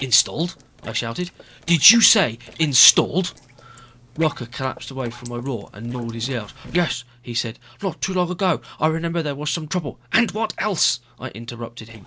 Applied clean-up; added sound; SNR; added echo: neural separator model SepFormer DNS4.